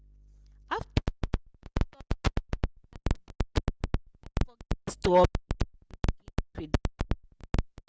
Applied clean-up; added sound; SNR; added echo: none; none; none; none.